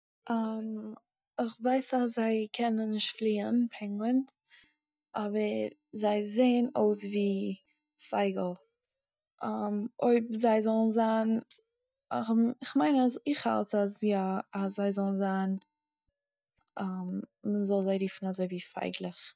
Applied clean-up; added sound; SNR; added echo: neural mask model DeepFilterNet 3.